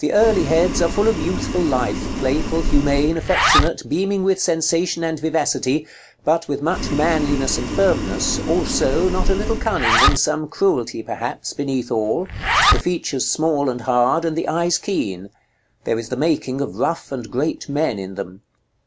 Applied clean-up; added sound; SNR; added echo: none; Zipper (clothing) + Boiling; 1 dB; none.